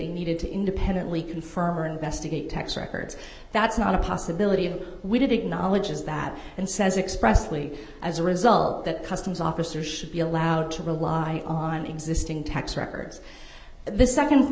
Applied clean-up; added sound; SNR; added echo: none; none; none; none.